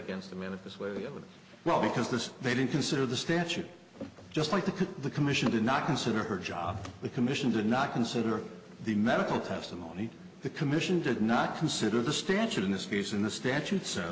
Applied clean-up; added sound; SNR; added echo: none; none; none; none.